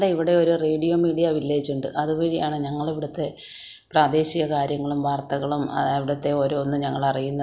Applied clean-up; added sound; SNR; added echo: none; none; none; none.